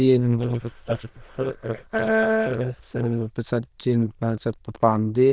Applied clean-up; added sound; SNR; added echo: neural diffusion model UNIVERSE++.